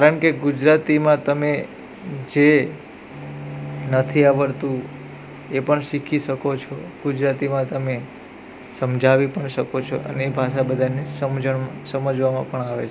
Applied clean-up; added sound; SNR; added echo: none; Bowed string instrument; 16 dB; none.